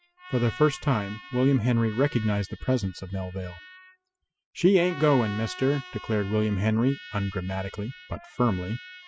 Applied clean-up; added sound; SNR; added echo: classical method spectral subtraction.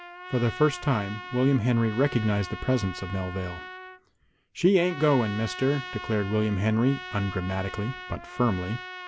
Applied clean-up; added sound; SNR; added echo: none; Trumpet; 13 dB; none.